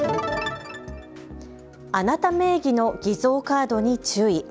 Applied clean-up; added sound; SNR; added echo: none; none; none; none.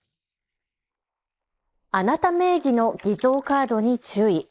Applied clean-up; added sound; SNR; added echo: neural mask model Resemble Enhance denoiser.